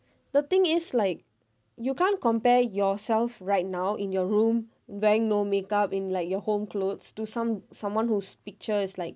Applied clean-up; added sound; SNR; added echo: none; none; none; none.